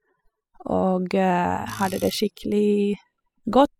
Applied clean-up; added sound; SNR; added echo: classical method spectral subtraction.